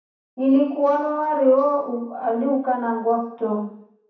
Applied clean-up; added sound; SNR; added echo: none; none; none; reverberation time 0.6 s.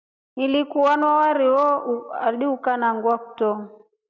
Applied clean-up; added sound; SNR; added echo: none; none; none; none.